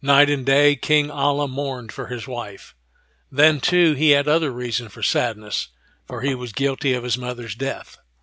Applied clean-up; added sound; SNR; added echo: none; Knock / Wood; 19 dB; none.